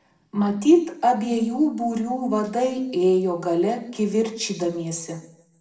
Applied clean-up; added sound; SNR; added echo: none; none; none; reverberation time 0.6 s.